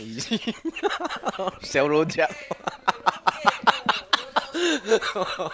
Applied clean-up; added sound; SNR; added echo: none; none; none; none.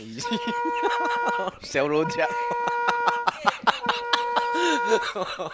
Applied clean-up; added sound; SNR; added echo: none; Wind instrument, woodwind instrument; 1 dB; none.